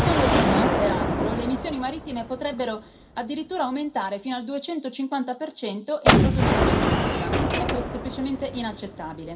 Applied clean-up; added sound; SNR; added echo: none; Gunshot, gunfire; -4 dB; reverberation time 0.3 s.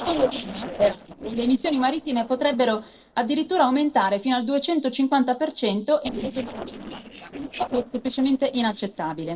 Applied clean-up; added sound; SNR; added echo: neural separator model SepFormer DNS4.